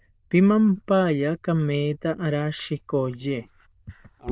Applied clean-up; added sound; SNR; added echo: neural diffusion model UNIVERSE++.